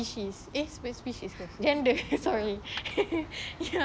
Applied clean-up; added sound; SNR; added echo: none; Coin (dropping); 19 dB; none.